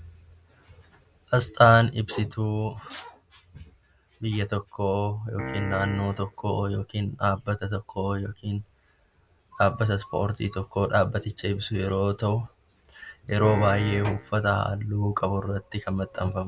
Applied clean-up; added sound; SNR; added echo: none; Piano; 8 dB; none.